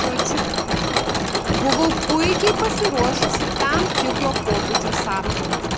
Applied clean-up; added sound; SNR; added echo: none; Mechanisms; -3 dB; none.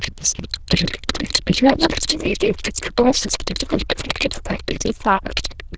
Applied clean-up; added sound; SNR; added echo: neural diffusion model UNIVERSE++.